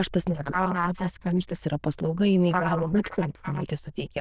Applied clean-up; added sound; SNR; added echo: neural diffusion model UNIVERSE++.